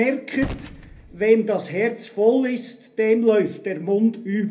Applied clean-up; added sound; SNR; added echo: none; Gunshot, gunfire; 18 dB; reverberation time 0.3 s.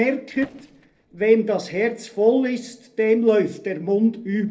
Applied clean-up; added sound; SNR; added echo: neural separator model SepFormer DNS4.